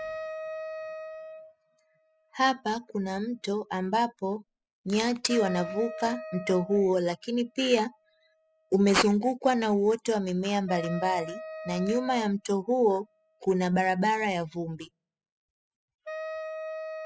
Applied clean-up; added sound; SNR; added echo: classical method spectral subtraction.